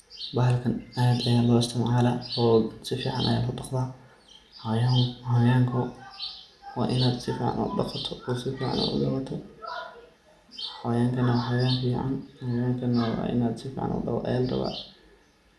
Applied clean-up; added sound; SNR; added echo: none; none; none; reverberation time 0.5 s.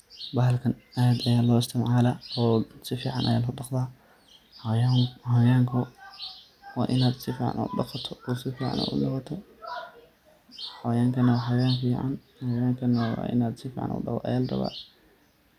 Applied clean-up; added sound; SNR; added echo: none; none; none; none.